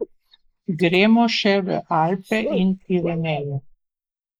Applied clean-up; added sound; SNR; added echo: neural mask model Resemble Enhance denoiser.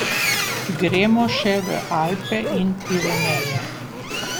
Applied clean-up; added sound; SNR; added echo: none; Boat, Water vehicle + Zipper (clothing); 3 dB; none.